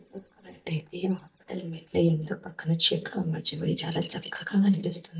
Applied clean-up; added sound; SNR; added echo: neural mask model DeepFilterNet 3.